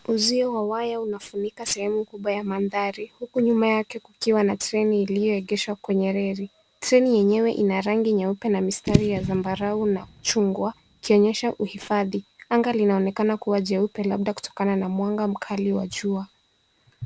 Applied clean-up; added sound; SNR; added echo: none; Fireworks / Boom; 8 dB; none.